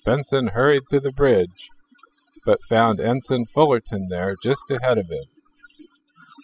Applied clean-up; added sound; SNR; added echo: classical method spectral subtraction.